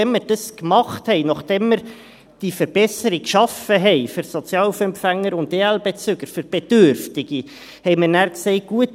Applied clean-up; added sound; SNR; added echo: none; none; none; none.